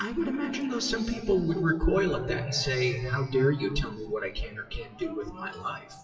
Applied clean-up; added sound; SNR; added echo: classical method WPE with log-MMSE.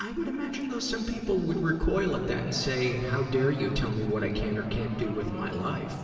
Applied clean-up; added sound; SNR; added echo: none; Livestock, farm animals, working animals; 17 dB; reverberation time 2.8 s.